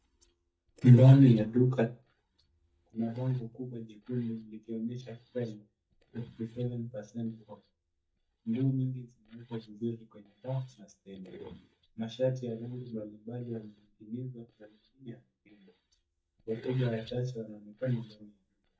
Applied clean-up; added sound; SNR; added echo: neural mask model DeepFilterNet 3.